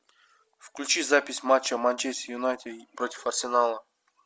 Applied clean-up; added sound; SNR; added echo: none; none; none; none.